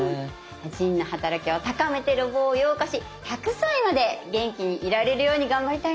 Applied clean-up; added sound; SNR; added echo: none; none; none; none.